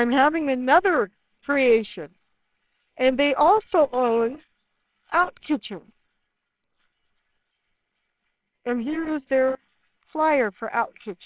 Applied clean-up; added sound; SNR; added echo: neural separator model SepFormer WHAMR!.